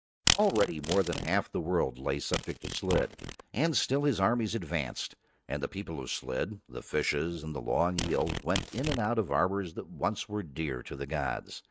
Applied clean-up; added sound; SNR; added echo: neural mask model RNNoise.